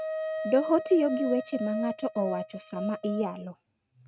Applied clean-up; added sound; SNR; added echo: neural mask model RNNoise.